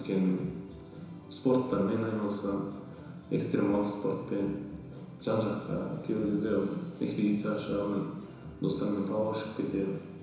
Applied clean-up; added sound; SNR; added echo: none; none; none; reverberation time 1.0 s.